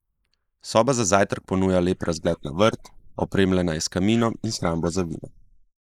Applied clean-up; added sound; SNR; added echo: neural mask model Resemble Enhance denoiser.